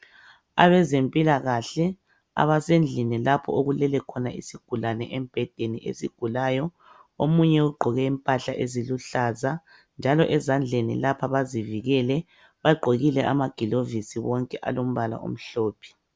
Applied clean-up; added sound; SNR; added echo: none; none; none; none.